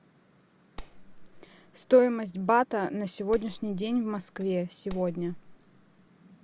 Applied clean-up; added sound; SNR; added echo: none; Clapping; 15 dB; none.